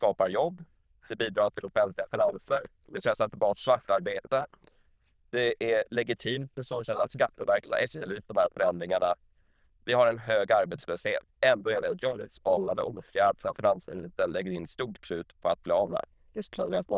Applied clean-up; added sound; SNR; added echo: neural diffusion model UNIVERSE++.